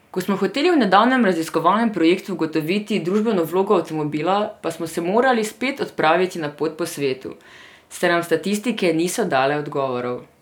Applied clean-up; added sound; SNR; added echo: none; none; none; none.